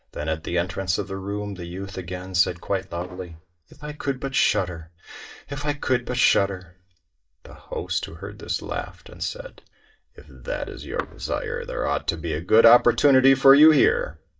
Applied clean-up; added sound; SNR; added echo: neural mask model DeepFilterNet 3.